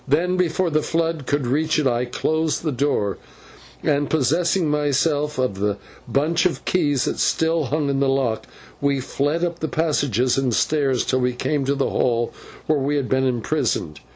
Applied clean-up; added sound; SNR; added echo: none; none; none; none.